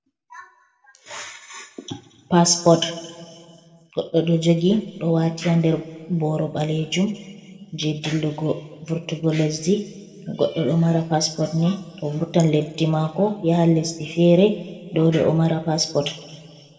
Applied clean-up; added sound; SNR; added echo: none; none; none; reverberation time 1.6 s.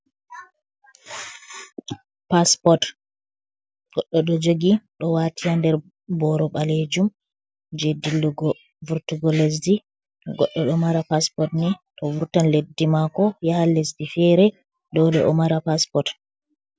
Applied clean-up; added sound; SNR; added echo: none; none; none; none.